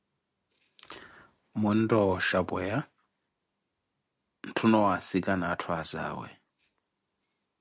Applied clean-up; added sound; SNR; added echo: none; none; none; none.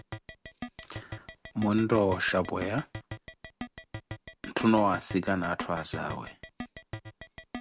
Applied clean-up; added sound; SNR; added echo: none; Keyboard (musical); 12 dB; none.